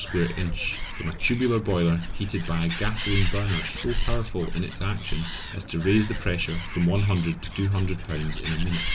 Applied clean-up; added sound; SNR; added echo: none; Animal; 3 dB; none.